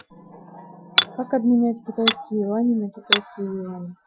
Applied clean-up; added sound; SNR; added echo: classical method Wiener filter.